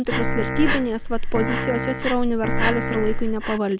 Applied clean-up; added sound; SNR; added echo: none; Piano + Breathing; -2 dB; none.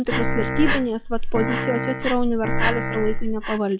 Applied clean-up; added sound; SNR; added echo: classical method log-MMSE.